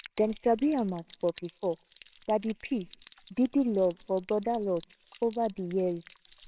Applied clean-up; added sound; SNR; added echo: neural separator model SepFormer WHAMR!.